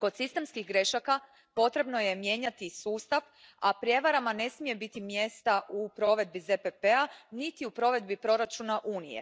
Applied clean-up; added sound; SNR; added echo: neural mask model DeepFilterNet 3.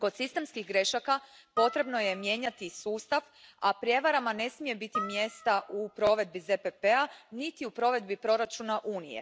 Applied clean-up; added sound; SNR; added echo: none; Harp; 11 dB; none.